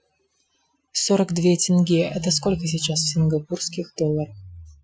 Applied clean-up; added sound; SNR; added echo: classical method Wiener filter.